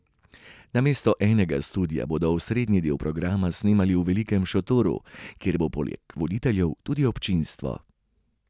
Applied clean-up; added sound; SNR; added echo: none; none; none; none.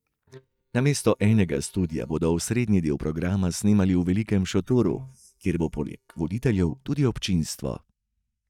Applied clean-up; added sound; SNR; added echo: neural mask model DeepFilterNet 3.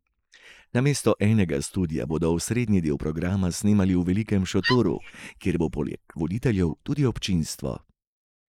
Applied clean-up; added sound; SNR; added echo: neural mask model Resemble Enhance denoiser.